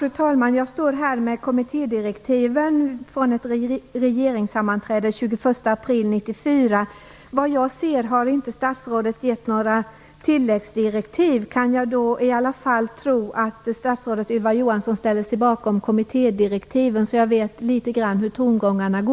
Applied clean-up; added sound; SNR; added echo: none; none; none; none.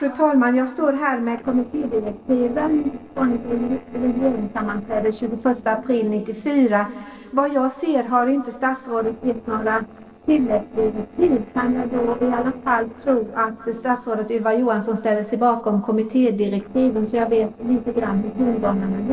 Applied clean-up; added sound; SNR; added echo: neural separator model SepFormer DNS4.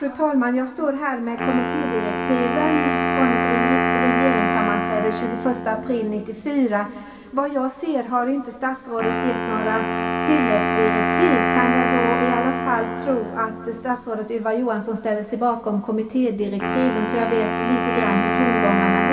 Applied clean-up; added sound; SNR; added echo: none; Wind instrument, woodwind instrument; 1 dB; reverberation time 2.8 s.